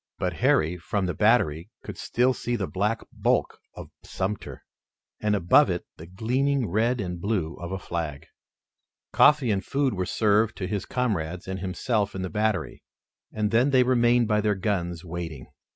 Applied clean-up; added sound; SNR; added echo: none; none; none; none.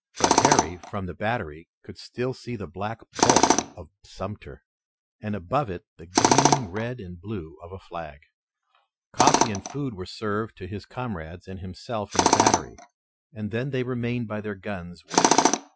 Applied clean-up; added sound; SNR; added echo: classical method Wiener filter.